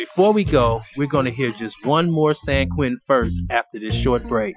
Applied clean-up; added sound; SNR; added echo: classical method Wiener filter.